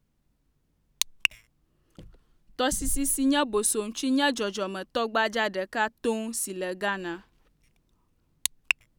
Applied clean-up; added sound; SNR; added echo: none; none; none; none.